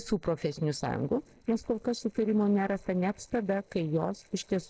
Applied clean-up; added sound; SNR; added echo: neural separator model SepFormer DNS4.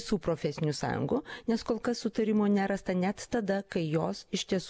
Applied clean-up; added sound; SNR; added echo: none; none; none; none.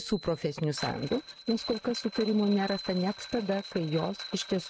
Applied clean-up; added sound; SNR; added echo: neural mask model RNNoise.